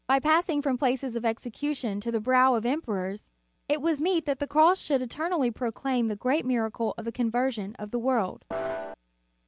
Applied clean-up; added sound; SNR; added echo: none; Piano; 4 dB; none.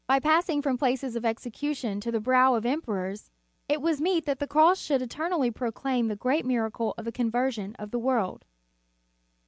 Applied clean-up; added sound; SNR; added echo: none; none; none; none.